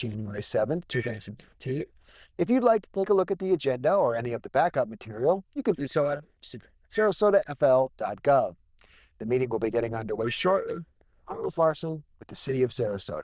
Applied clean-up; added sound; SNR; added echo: neural diffusion model UNIVERSE++.